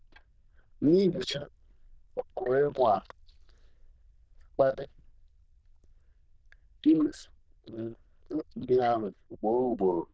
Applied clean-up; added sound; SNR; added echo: neural diffusion model UNIVERSE++.